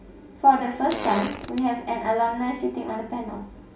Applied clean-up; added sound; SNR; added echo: none; Fart; 9 dB; reverberation time 0.3 s.